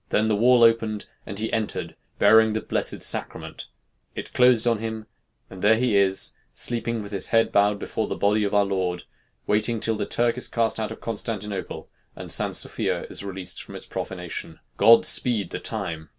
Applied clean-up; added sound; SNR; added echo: none; none; none; none.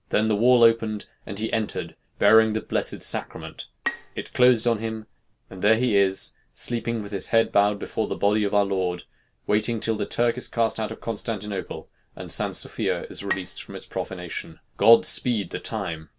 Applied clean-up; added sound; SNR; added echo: none; Bowed string instrument; 13 dB; none.